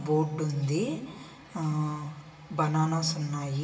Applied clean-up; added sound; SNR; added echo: none; none; none; reverberation time 1.3 s.